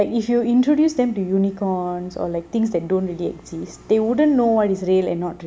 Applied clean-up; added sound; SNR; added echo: none; none; none; none.